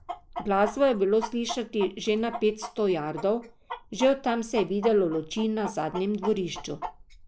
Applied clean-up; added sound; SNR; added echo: neural mask model Resemble Enhance denoiser.